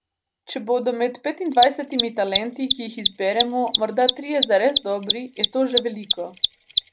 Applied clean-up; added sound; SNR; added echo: none; Mechanisms; 2 dB; none.